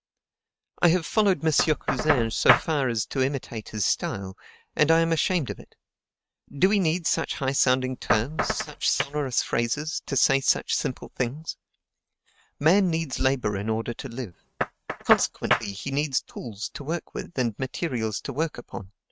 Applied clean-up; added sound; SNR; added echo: neural mask model RNNoise.